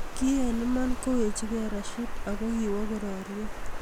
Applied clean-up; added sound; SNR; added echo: none; Water; 1 dB; none.